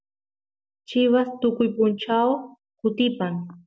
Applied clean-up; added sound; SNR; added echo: none; none; none; none.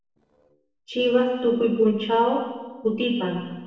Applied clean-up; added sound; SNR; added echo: neural separator model SepFormer DNS4.